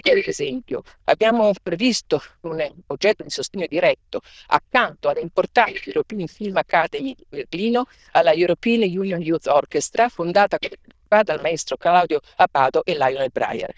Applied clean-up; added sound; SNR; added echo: neural diffusion model UNIVERSE++.